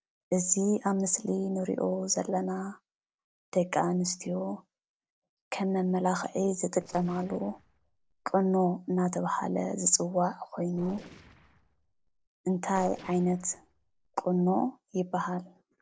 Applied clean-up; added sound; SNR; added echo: neural separator model SepFormer DNS4.